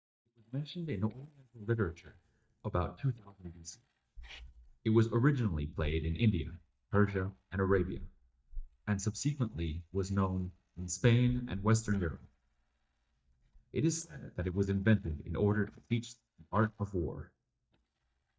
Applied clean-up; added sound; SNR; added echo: neural mask model DeepFilterNet 3.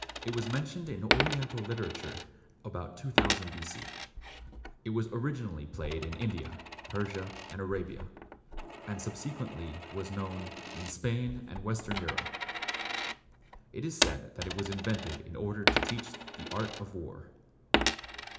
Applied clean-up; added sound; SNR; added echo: none; Coin (dropping); -1 dB; reverberation time 0.8 s.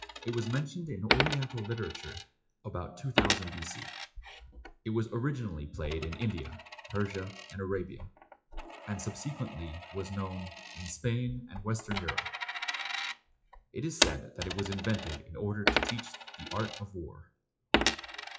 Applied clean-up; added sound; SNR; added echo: classical method WPE with log-MMSE.